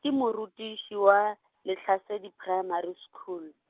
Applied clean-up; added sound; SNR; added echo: none; none; none; none.